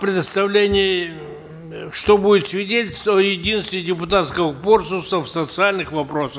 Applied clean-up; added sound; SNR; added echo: none; none; none; none.